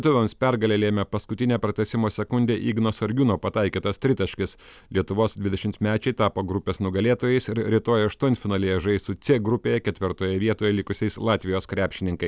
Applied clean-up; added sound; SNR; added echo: none; none; none; none.